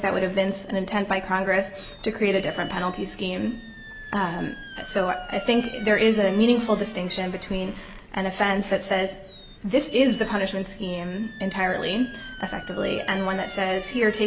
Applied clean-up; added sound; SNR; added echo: none; Squeak; 19 dB; none.